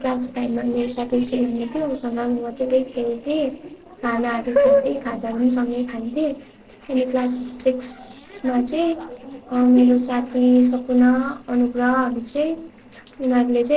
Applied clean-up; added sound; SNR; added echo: neural separator model SepFormer DNS4.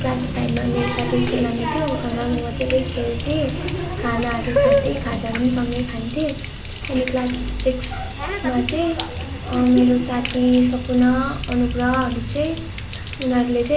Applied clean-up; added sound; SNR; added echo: none; Water tap, faucet; 4 dB; reverberation time 0.2 s.